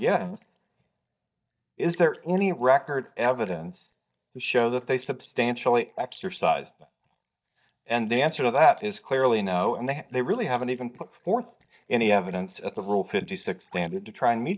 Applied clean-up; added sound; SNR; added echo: neural mask model DeepFilterNet 3.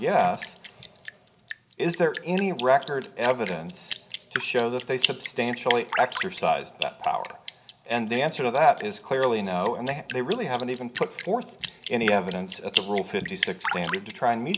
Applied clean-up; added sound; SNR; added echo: none; Drip; 9 dB; reverberation time 2.4 s.